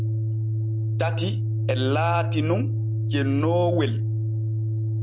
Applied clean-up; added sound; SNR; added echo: none; Organ; -4 dB; none.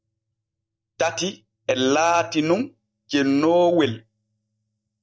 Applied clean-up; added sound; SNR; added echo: neural mask model DeepFilterNet 3.